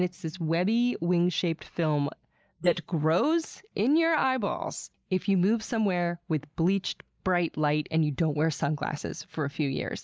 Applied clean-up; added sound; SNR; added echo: neural mask model Resemble Enhance denoiser.